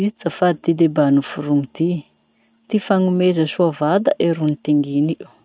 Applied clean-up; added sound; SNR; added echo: none; none; none; none.